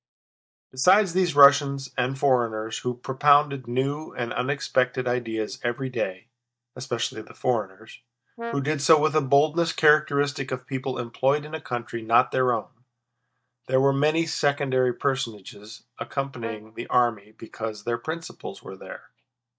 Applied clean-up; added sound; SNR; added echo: neural mask model DeepFilterNet 3.